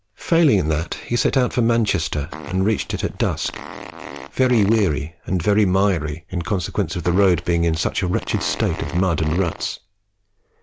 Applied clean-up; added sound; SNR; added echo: none; Fart; 15 dB; none.